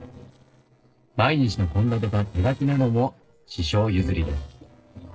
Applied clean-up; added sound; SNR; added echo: neural separator model SepFormer DNS4.